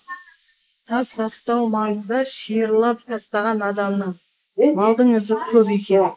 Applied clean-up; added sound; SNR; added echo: neural mask model Resemble Enhance denoiser.